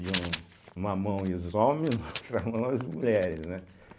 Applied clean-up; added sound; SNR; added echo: none; Writing; 11 dB; none.